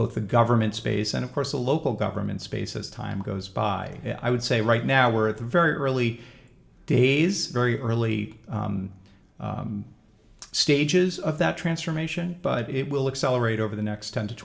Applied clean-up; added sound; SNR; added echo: none; none; none; reverberation time 0.6 s.